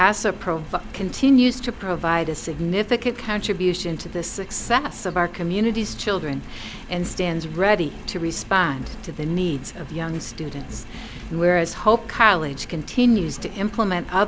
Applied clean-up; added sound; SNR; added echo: none; Engine; 14 dB; none.